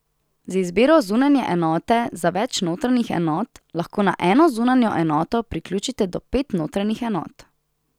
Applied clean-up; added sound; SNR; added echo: none; none; none; none.